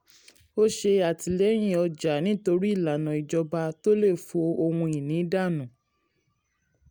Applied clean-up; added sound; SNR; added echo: none; none; none; none.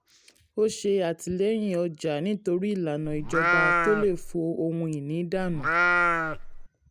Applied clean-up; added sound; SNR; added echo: none; Livestock, farm animals, working animals; -3 dB; none.